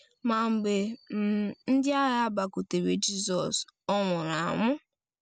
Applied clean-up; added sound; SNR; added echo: none; none; none; none.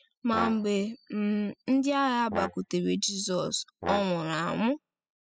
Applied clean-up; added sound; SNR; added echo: classical method spectral subtraction.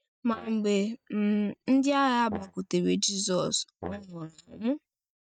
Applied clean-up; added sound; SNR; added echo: neural mask model DeepFilterNet 3.